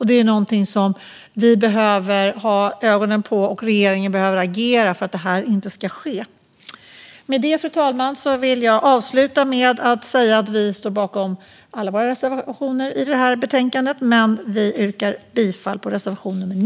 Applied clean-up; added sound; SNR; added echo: none; none; none; none.